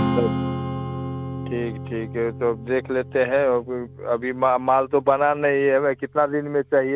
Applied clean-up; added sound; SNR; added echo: none; Strum; 8 dB; none.